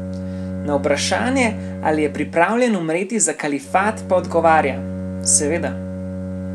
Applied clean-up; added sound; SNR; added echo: none; Bowed string instrument; 8 dB; none.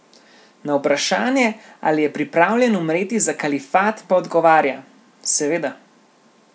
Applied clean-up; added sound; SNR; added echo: none; none; none; none.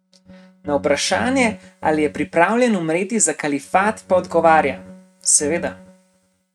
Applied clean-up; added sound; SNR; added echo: neural mask model RNNoise.